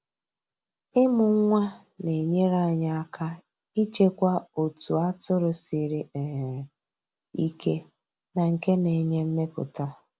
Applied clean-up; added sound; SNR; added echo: none; none; none; none.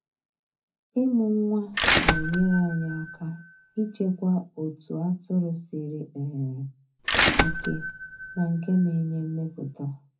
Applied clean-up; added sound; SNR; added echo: none; Bell / Mechanisms; 1 dB; reverberation time 0.3 s.